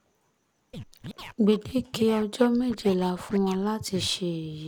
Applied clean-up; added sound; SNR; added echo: none; Scratching (performance technique); 16 dB; none.